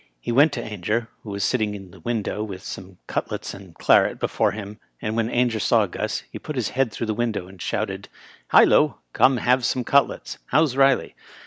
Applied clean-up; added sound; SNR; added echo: none; none; none; none.